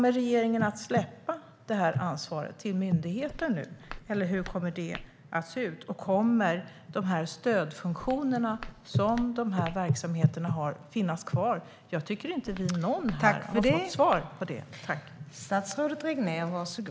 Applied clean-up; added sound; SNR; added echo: none; Walk, footsteps; 16 dB; none.